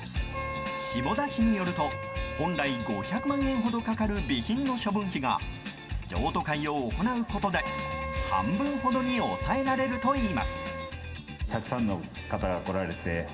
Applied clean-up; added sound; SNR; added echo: none; Wind instrument, woodwind instrument; 10 dB; reverberation time 0.6 s.